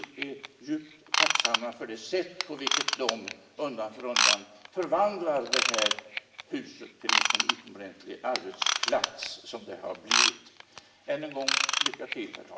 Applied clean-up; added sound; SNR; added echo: none; Ratchet, pawl / Tools; -4 dB; reverberation time 0.9 s.